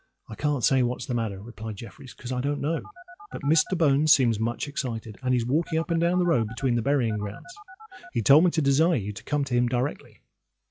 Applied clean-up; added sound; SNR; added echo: classical method log-MMSE.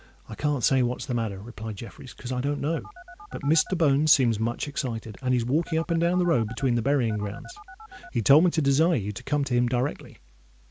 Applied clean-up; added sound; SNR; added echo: none; Telephone; 18 dB; none.